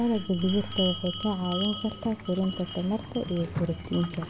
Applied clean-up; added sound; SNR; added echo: none; Bell; 8 dB; none.